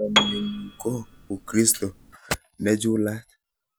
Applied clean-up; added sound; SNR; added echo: none; Piano; 3 dB; none.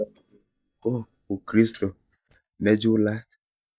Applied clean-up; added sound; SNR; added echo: neural mask model DeepFilterNet 3.